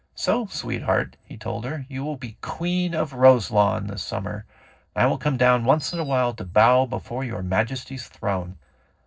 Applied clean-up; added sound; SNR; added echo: neural separator model SepFormer DNS4.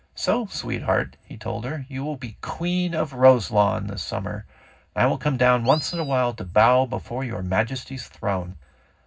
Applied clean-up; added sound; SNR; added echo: none; Animal; 13 dB; reverberation time 0.4 s.